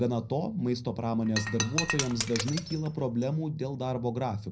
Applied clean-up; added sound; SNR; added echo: none; Shatter; 6 dB; reverberation time 0.4 s.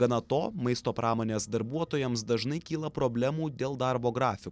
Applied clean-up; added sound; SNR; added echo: none; none; none; none.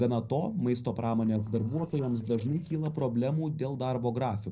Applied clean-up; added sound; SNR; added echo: neural separator model SepFormer DNS4.